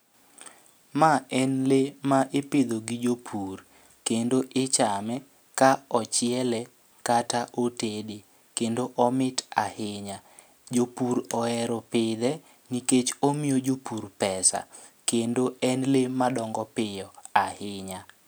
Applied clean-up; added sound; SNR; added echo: none; none; none; none.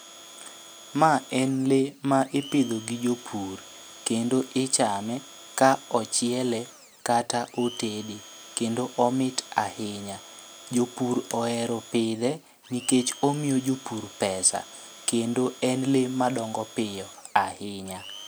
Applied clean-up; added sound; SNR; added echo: none; Domestic sounds, home sounds; 19 dB; none.